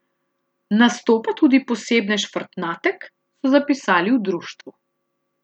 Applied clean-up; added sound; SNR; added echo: none; none; none; none.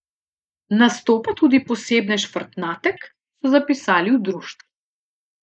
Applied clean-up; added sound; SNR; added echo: neural mask model Resemble Enhance denoiser.